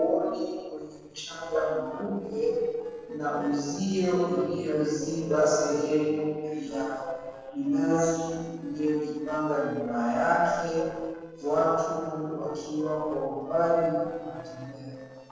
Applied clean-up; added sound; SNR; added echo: neural separator model SepFormer DNS4.